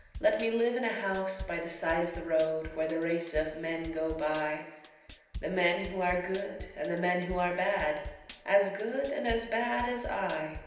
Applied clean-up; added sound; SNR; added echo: none; Drum kit; 15 dB; reverberation time 0.9 s.